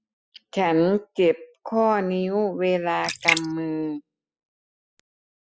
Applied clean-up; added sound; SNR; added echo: classical method spectral subtraction.